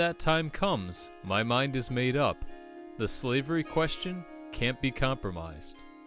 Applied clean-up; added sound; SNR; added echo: none; Harp; 18 dB; none.